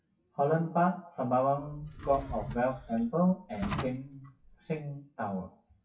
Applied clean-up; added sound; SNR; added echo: classical method WPE with log-MMSE.